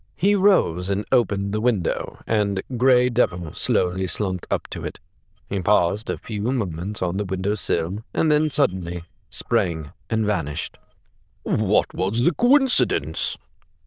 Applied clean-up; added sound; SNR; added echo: neural diffusion model UNIVERSE++.